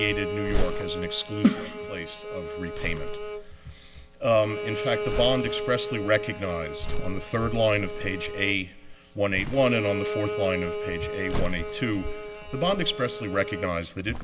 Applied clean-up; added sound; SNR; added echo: none; Crumpling, crinkling + Bowed string instrument; 3 dB; none.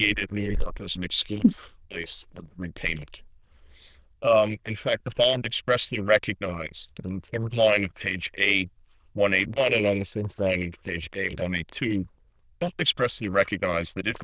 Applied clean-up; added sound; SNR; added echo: neural diffusion model UNIVERSE++.